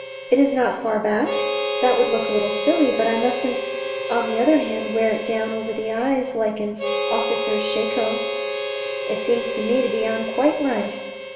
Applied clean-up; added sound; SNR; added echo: none; Harmonica; 4 dB; reverberation time 1.1 s.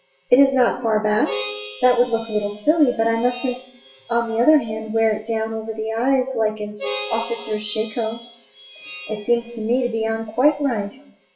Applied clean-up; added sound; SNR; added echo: classical method WPE with log-MMSE.